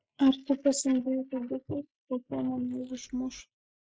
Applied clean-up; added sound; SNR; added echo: neural mask model Resemble Enhance denoiser.